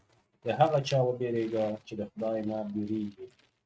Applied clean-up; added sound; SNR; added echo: neural mask model RNNoise.